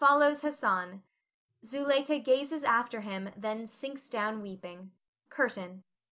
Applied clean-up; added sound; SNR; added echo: none; none; none; none.